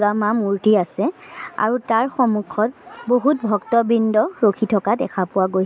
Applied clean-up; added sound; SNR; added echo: none; none; none; none.